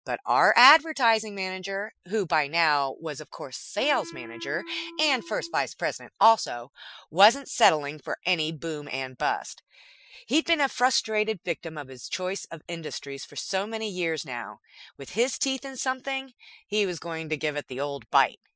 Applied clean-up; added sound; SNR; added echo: classical method Wiener filter.